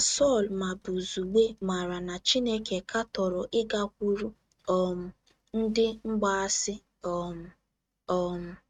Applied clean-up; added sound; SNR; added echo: neural mask model RNNoise.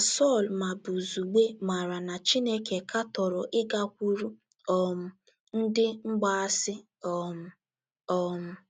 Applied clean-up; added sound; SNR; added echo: none; none; none; none.